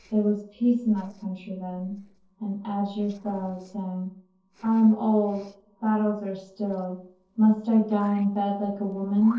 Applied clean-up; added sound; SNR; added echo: neural separator model SepFormer DNS4.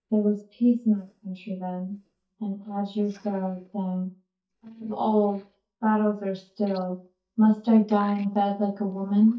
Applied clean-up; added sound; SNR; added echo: neural mask model DeepFilterNet 3.